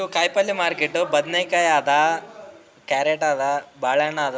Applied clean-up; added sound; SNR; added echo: none; none; none; none.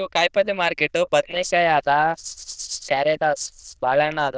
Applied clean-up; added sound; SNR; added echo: neural diffusion model UNIVERSE++.